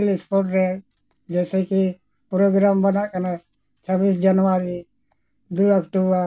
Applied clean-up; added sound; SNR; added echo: none; none; none; none.